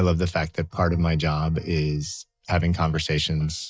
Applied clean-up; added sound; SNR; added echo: neural mask model DeepFilterNet 3.